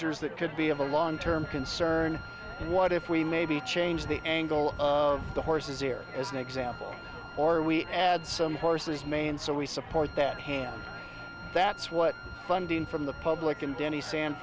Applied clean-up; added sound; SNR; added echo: none; Wind instrument, woodwind instrument; 17 dB; none.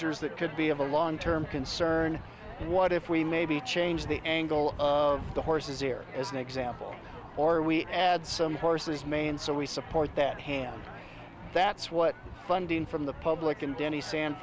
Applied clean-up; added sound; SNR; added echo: none; none; none; none.